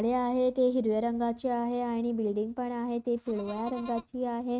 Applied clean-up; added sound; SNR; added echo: neural mask model RNNoise.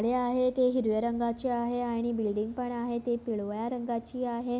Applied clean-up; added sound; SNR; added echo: none; none; none; none.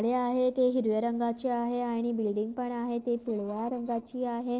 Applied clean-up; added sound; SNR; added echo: neural separator model SepFormer DNS4.